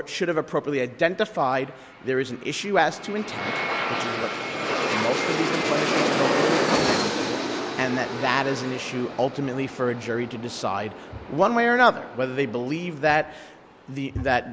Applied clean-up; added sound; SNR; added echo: none; Aircraft; 3 dB; none.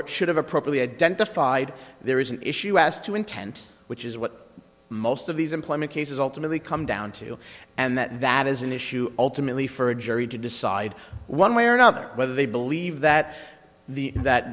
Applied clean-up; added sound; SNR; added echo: none; none; none; none.